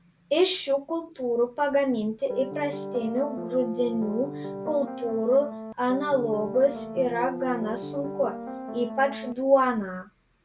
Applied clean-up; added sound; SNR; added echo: none; Piano; 9 dB; none.